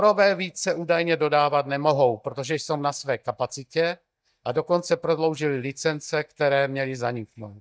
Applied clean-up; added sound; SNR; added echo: neural mask model DeepFilterNet 3.